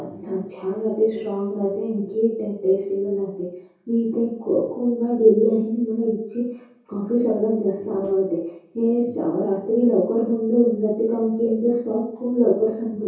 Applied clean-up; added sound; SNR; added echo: none; none; none; reverberation time 0.6 s.